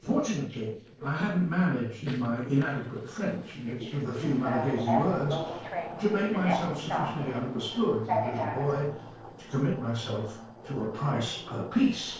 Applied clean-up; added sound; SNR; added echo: neural separator model SepFormer DNS4.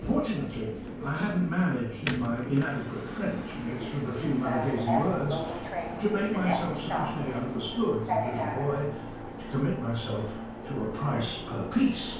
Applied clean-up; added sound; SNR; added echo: none; Subway, metro, underground; 5 dB; reverberation time 0.5 s.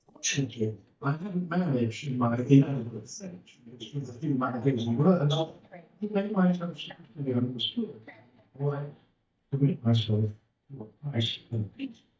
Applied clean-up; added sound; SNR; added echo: neural mask model DeepFilterNet 3.